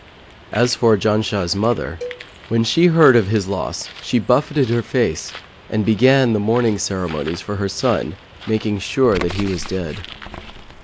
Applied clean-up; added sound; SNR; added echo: none; Bird + Cowbell; 17 dB; none.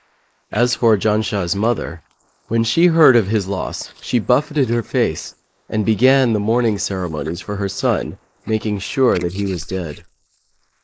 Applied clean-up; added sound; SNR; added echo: neural mask model Resemble Enhance denoiser.